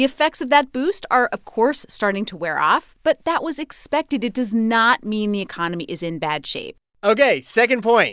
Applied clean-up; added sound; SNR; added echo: none; none; none; none.